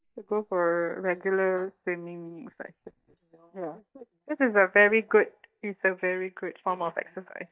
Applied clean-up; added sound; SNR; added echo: neural mask model DeepFilterNet 3.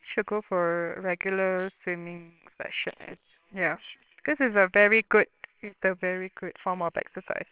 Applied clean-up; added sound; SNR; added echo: neural separator model SepFormer WHAMR!.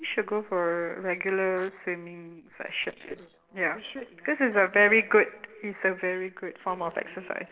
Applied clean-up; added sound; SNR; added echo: neural separator model SepFormer DNS4.